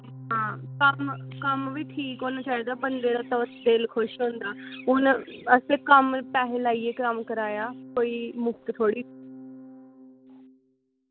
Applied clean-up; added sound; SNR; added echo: none; Organ; 17 dB; none.